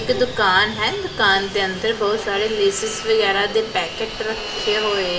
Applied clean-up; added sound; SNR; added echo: none; Fixed-wing aircraft, airplane; 11 dB; reverberation time 0.6 s.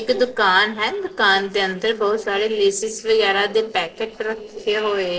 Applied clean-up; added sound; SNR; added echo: neural separator model SepFormer DNS4.